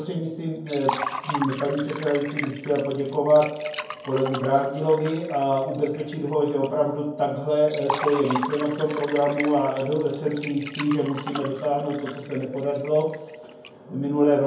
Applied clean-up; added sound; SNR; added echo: none; Liquid; 11 dB; reverberation time 0.9 s.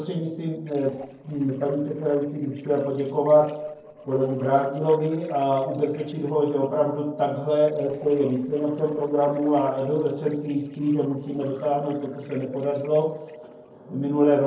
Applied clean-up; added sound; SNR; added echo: neural separator model SepFormer DNS4.